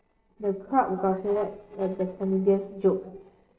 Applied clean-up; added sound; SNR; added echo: neural separator model SepFormer DNS4.